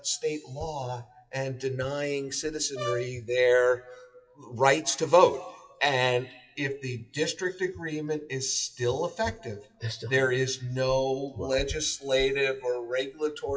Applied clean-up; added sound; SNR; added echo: classical method WPE with log-MMSE.